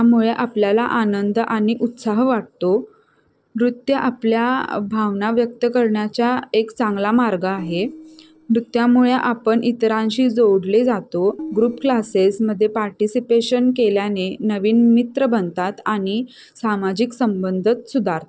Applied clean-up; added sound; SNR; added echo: neural separator model SepFormer DNS4.